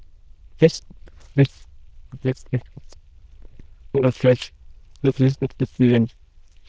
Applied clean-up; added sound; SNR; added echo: neural diffusion model UNIVERSE++.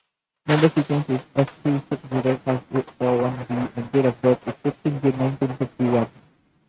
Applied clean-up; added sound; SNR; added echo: neural mask model RNNoise.